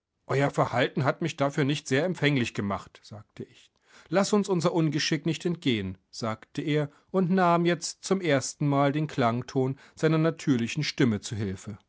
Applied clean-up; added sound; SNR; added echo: none; none; none; none.